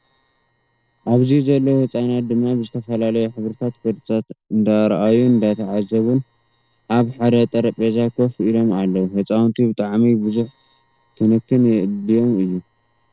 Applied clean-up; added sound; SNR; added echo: neural separator model SepFormer DNS4.